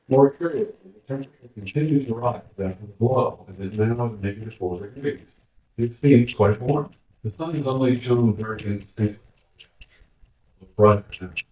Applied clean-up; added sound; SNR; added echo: neural mask model DeepFilterNet 3.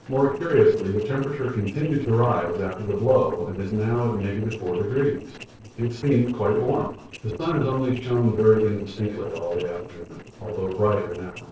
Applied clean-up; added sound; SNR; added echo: neural separator model SepFormer DNS4.